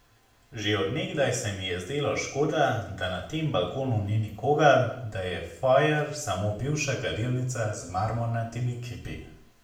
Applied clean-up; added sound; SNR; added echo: none; none; none; reverberation time 0.6 s.